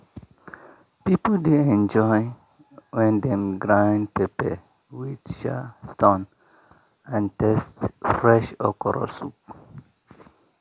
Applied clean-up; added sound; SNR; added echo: none; none; none; none.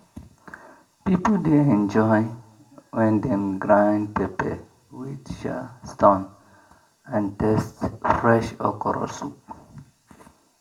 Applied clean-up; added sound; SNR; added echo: none; none; none; reverberation time 0.3 s.